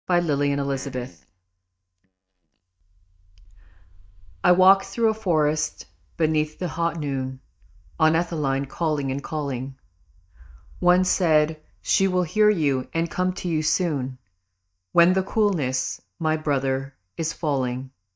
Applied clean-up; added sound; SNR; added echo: neural mask model DeepFilterNet 3.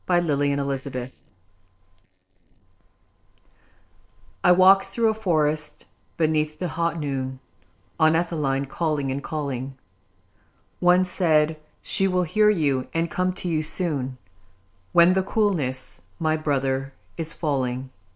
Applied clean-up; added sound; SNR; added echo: neural separator model SepFormer DNS4.